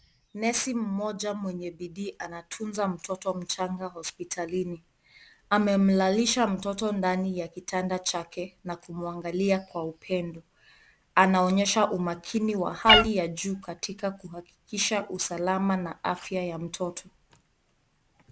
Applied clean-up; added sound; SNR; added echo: none; Meow; -5 dB; none.